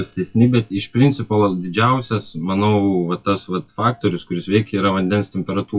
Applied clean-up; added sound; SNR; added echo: classical method WPE with log-MMSE.